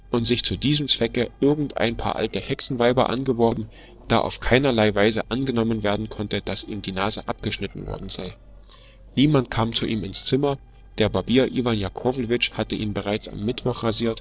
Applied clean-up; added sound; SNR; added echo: neural separator model SepFormer DNS4.